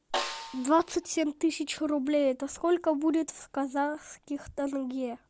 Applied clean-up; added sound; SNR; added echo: none; Snare drum; 11 dB; none.